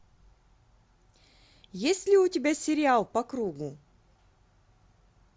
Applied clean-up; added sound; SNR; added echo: none; none; none; none.